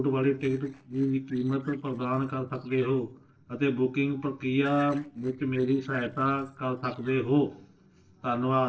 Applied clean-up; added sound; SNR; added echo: neural separator model SepFormer DNS4.